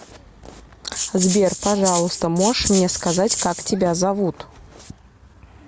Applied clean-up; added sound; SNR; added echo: none; Rattle (instrument); 5 dB; none.